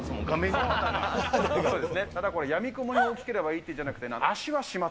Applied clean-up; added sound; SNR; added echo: none; none; none; none.